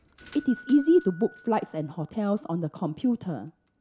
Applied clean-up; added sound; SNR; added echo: none; Doorbell; 9 dB; none.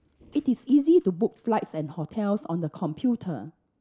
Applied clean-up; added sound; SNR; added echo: neural mask model Resemble Enhance denoiser.